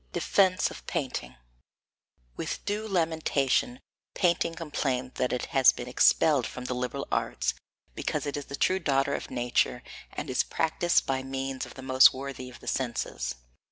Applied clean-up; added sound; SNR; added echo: none; none; none; none.